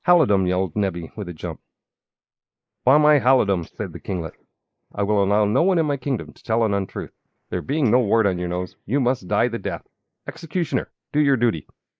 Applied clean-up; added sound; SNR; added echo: neural mask model Resemble Enhance denoiser.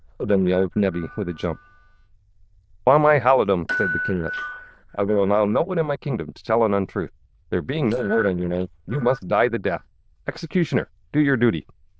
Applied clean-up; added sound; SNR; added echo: neural diffusion model UNIVERSE++.